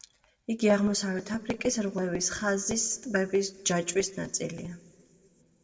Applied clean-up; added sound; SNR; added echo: none; none; none; reverberation time 1.6 s.